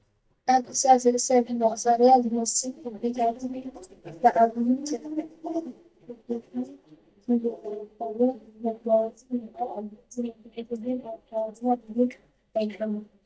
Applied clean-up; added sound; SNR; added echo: neural mask model DeepFilterNet 3.